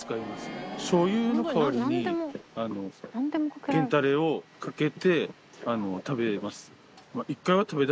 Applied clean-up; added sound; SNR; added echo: none; none; none; none.